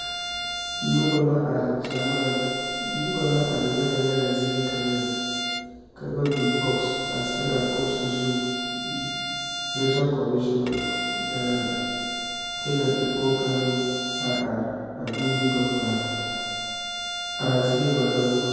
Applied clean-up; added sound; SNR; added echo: none; Bowed string instrument; 5 dB; reverberation time 2.1 s.